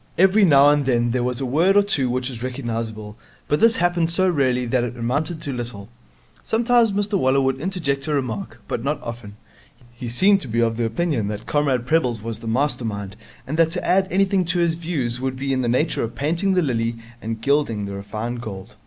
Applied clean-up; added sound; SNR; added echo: none; none; none; none.